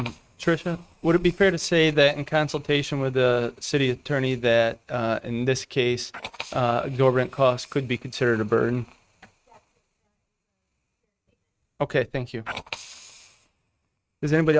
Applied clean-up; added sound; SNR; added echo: neural mask model RNNoise.